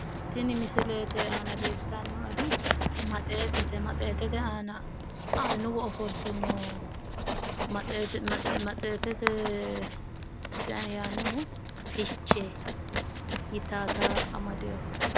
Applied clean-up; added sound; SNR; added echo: none; Writing; -3 dB; none.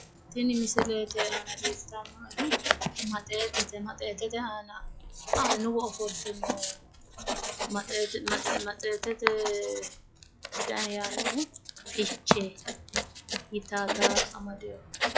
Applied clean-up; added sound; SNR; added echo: classical method log-MMSE.